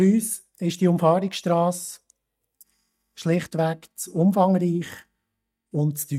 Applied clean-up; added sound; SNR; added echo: neural mask model DeepFilterNet 3.